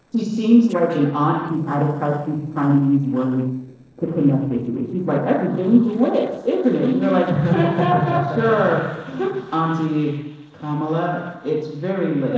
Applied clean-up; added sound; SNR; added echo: neural separator model SepFormer DNS4.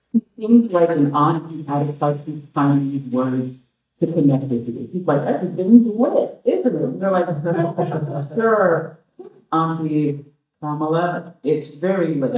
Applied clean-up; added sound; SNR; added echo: neural mask model DeepFilterNet 3.